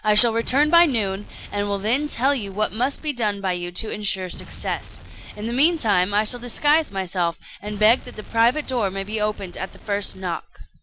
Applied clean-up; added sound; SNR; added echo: none; Explosion; 17 dB; none.